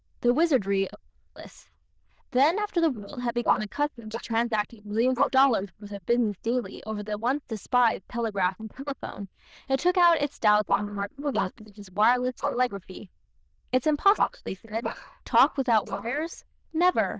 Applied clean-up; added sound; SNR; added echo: neural diffusion model UNIVERSE++.